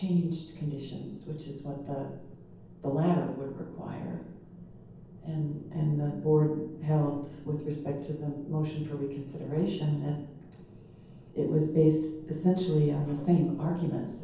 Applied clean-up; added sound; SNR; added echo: none; none; none; reverberation time 0.9 s.